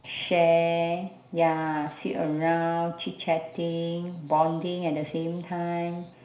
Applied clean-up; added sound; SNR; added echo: none; none; none; reverberation time 0.5 s.